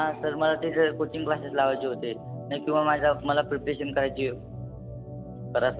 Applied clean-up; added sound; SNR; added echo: none; Organ; 11 dB; none.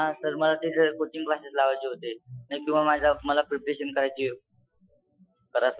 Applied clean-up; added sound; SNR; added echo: classical method Wiener filter.